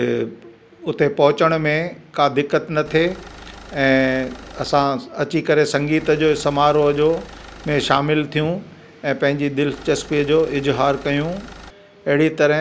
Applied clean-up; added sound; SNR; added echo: none; Engine; 19 dB; none.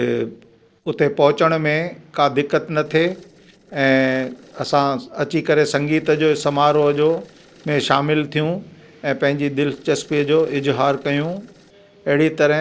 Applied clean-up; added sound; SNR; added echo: neural separator model SepFormer DNS4.